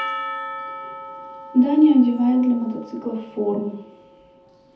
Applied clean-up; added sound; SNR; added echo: none; Percussion; 13 dB; reverberation time 0.5 s.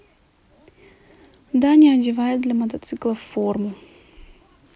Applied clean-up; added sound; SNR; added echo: none; none; none; none.